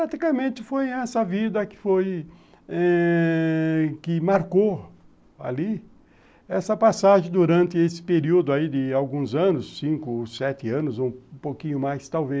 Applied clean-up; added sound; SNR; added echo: none; none; none; none.